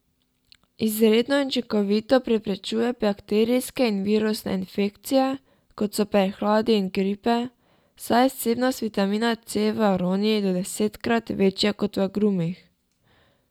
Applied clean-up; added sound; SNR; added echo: none; none; none; none.